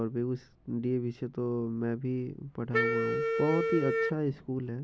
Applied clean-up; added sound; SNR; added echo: none; Wind instrument, woodwind instrument; -1 dB; none.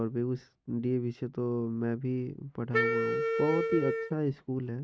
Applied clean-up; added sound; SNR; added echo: neural mask model RNNoise.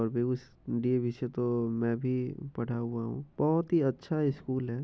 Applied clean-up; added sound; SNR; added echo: none; none; none; none.